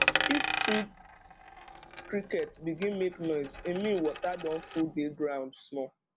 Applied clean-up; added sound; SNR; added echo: none; Coin (dropping); 2 dB; none.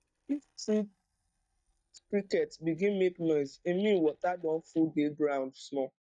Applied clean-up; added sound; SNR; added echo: neural mask model DeepFilterNet 3.